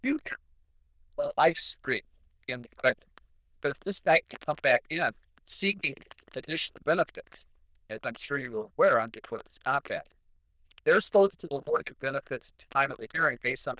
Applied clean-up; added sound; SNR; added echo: neural diffusion model UNIVERSE++.